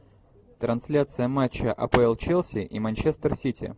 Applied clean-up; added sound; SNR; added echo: none; none; none; none.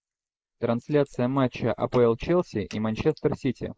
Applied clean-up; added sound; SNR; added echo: neural mask model Resemble Enhance denoiser.